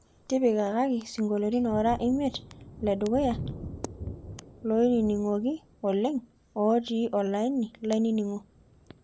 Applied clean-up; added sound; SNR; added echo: none; Thunder; 16 dB; none.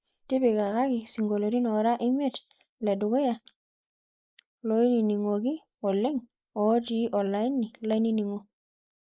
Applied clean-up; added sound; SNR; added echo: neural mask model Resemble Enhance denoiser.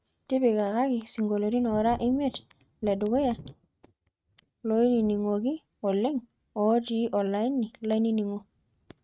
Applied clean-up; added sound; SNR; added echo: neural mask model RNNoise.